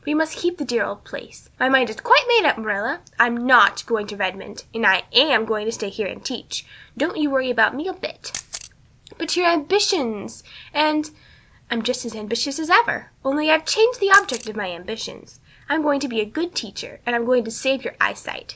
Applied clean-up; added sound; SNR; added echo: none; Camera; 16 dB; none.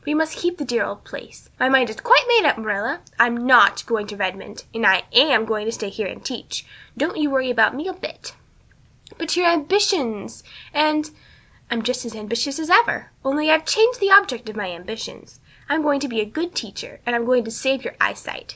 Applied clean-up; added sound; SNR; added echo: none; none; none; none.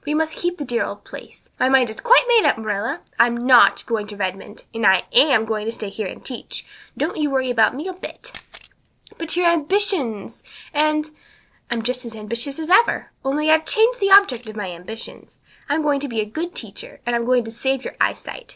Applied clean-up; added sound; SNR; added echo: neural separator model SepFormer DNS4.